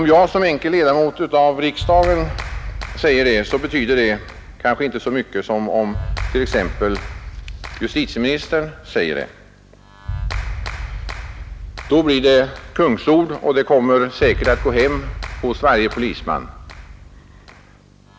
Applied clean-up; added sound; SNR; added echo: none; Clapping; 11 dB; none.